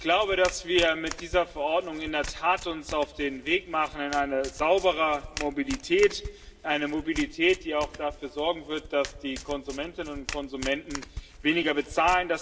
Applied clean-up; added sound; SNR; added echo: none; Domestic sounds, home sounds; 14 dB; reverberation time 0.6 s.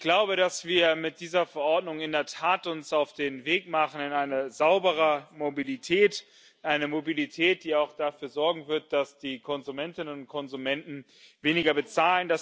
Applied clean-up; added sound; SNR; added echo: none; none; none; none.